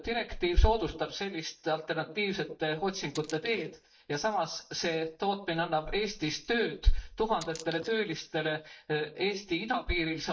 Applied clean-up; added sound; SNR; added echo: neural mask model DeepFilterNet 3.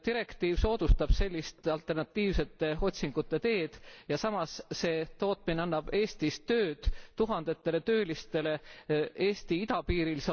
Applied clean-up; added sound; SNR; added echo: none; none; none; none.